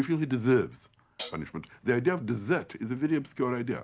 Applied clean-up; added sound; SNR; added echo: none; Hi-hat; 13 dB; none.